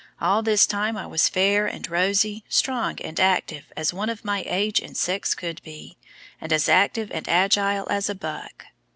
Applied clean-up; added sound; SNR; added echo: none; none; none; none.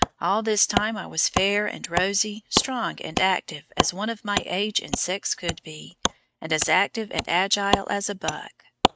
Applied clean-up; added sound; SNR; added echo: neural mask model RNNoise.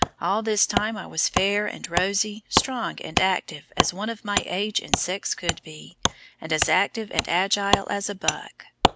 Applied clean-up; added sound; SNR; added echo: none; Wood; 2 dB; none.